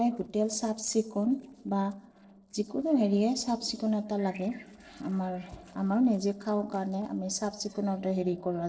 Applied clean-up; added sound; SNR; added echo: neural separator model SepFormer DNS4.